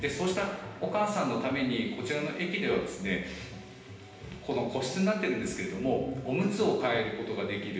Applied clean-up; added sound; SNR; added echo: none; none; none; reverberation time 0.9 s.